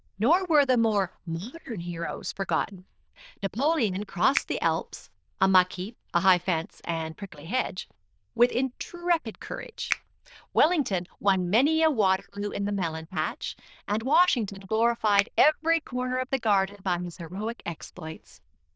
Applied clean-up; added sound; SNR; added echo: neural diffusion model UNIVERSE++.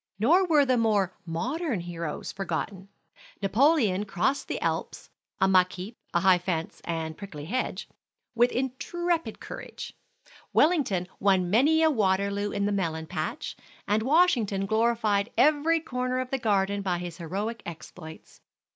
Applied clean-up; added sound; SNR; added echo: none; none; none; none.